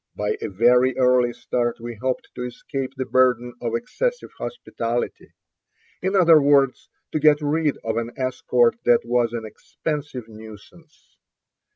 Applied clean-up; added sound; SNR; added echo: none; none; none; none.